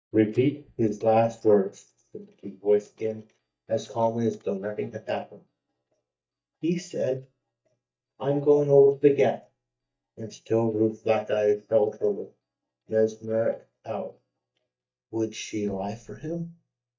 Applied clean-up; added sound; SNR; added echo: neural mask model DeepFilterNet 3.